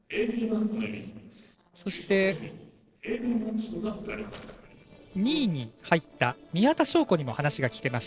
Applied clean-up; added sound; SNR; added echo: neural separator model SepFormer DNS4.